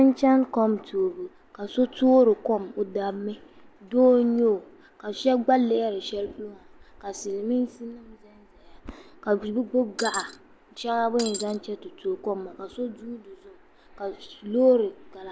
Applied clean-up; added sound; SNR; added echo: none; Shatter; 10 dB; none.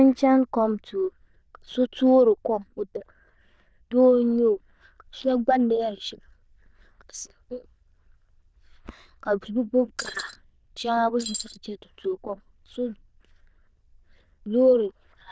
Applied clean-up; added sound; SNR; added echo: neural diffusion model UNIVERSE++.